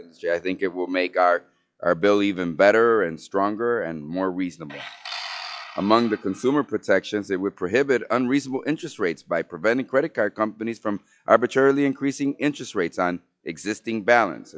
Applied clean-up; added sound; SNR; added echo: classical method log-MMSE.